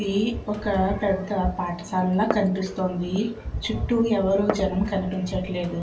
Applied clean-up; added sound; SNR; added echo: none; Glass; 13 dB; reverberation time 0.3 s.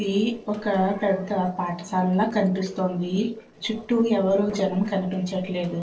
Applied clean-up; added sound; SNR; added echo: neural separator model SepFormer DNS4.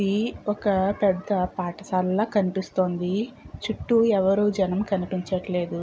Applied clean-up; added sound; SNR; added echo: none; none; none; none.